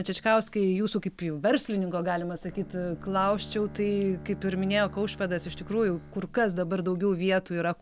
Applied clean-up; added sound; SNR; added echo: none; Bowed string instrument; 19 dB; none.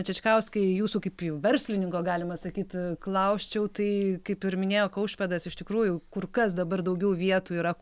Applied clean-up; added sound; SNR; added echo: none; none; none; none.